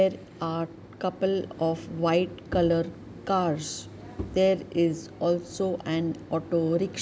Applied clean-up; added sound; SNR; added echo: none; Bowed string instrument; 15 dB; none.